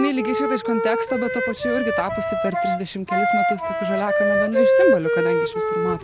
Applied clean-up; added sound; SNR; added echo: none; Wind instrument, woodwind instrument; -4 dB; none.